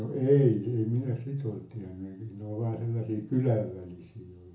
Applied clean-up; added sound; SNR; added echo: none; none; none; reverberation time 0.5 s.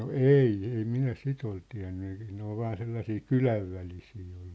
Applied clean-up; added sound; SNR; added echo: none; none; none; none.